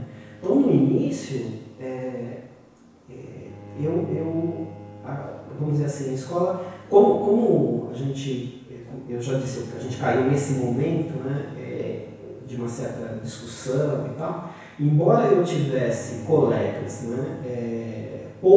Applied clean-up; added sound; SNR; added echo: none; Bowed string instrument; 19 dB; reverberation time 1.1 s.